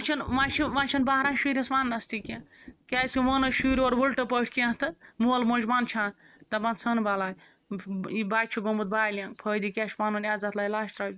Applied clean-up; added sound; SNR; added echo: neural mask model RNNoise.